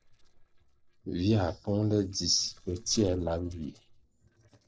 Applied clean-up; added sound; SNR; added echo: neural separator model SepFormer DNS4.